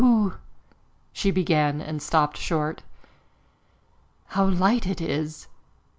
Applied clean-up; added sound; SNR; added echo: none; none; none; none.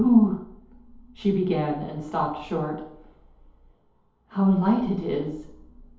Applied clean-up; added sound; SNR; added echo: none; none; none; reverberation time 2.2 s.